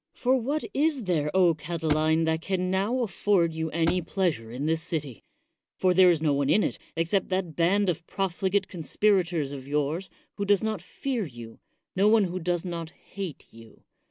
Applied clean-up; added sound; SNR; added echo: none; Thump, thud; 8 dB; none.